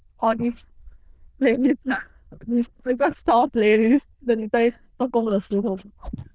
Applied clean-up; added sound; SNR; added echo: neural diffusion model UNIVERSE++.